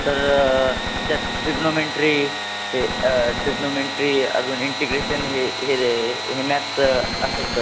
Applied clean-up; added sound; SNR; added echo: none; Sawing / Engine + Gunshot, gunfire; 4 dB; none.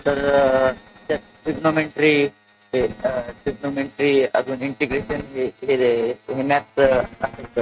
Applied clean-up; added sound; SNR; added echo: neural mask model RNNoise.